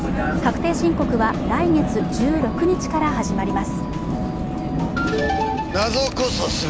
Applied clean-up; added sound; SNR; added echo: none; Vehicle; 1 dB; none.